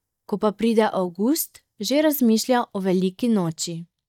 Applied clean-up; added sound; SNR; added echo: neural mask model DeepFilterNet 3.